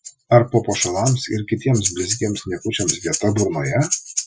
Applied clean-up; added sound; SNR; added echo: classical method Wiener filter.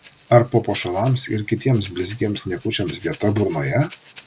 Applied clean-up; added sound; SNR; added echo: none; Breathing; 6 dB; none.